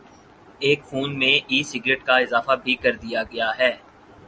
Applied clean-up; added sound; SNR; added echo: none; none; none; none.